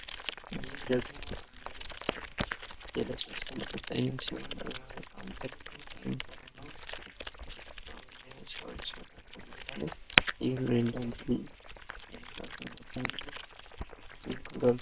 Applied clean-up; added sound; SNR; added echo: neural separator model SepFormer WHAMR!.